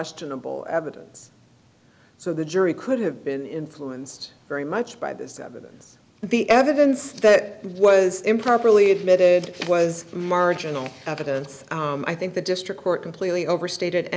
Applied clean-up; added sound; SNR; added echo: none; none; none; none.